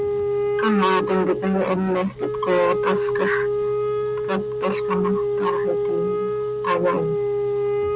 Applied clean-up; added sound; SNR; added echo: none; Wind instrument, woodwind instrument; -1 dB; none.